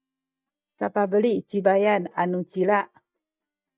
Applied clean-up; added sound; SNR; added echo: neural mask model DeepFilterNet 3.